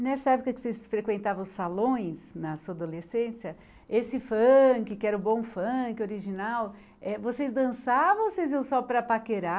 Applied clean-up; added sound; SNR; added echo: none; none; none; none.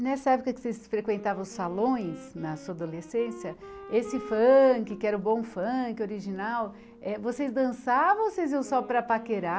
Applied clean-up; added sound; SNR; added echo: none; Wind instrument, woodwind instrument; 19 dB; none.